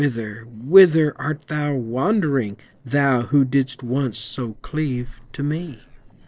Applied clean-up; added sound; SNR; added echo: neural separator model SepFormer DNS4.